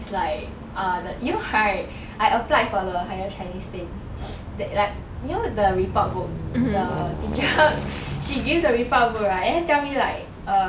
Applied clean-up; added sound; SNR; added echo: none; Aircraft; 11 dB; none.